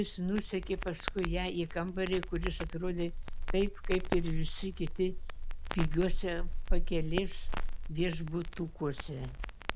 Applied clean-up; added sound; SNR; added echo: none; Crackle; -2 dB; none.